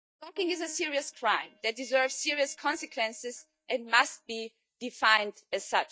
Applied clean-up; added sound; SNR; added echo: neural mask model DeepFilterNet 3.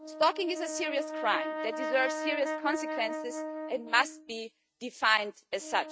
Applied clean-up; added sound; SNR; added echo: neural mask model RNNoise.